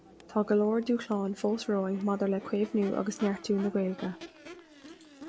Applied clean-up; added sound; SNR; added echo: none; Crowd / Race car, auto racing / Accelerating, revving, vroom; 18 dB; none.